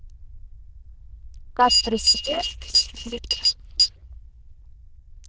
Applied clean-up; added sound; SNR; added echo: neural diffusion model UNIVERSE++.